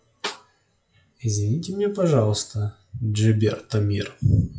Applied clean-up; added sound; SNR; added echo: classical method WPE with log-MMSE.